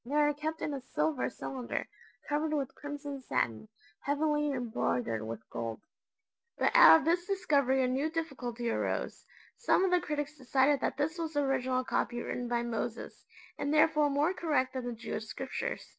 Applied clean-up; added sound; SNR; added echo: none; none; none; none.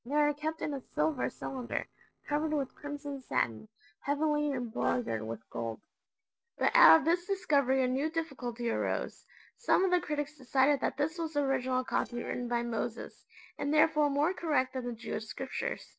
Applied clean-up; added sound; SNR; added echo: neural separator model SepFormer DNS4.